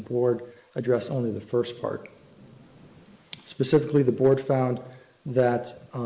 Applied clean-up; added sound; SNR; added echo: neural mask model Resemble Enhance denoiser.